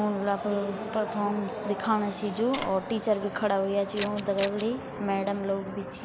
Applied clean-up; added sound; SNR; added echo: none; Tap + Scissors; 11 dB; none.